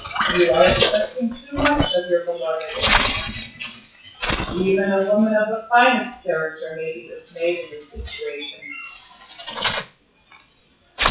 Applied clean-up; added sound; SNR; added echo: classical method WPE with log-MMSE.